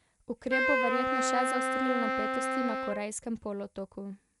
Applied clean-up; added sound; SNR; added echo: none; Wind instrument, woodwind instrument; -4 dB; none.